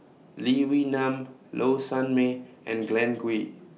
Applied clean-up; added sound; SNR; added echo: none; none; none; none.